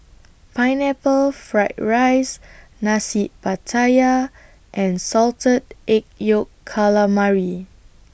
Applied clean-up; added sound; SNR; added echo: none; none; none; none.